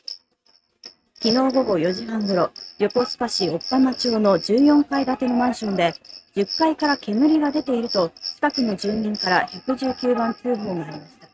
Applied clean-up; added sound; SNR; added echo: neural mask model RNNoise.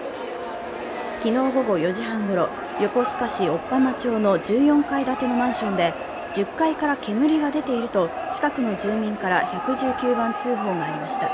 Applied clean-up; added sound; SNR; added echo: none; Cricket; 2 dB; none.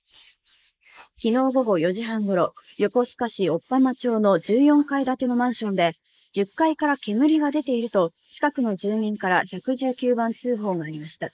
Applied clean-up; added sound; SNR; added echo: neural mask model Resemble Enhance denoiser.